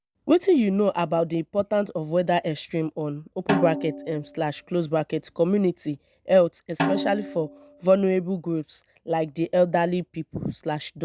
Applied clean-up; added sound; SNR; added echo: none; Snare drum; 8 dB; none.